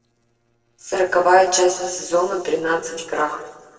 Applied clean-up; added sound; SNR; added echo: neural separator model SepFormer DNS4.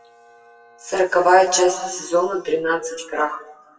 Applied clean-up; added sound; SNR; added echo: classical method WPE with log-MMSE.